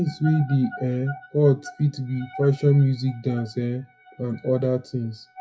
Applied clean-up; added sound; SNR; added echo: classical method WPE with log-MMSE.